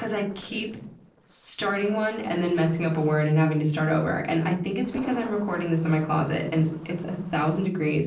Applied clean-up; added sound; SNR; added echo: neural separator model SepFormer DNS4.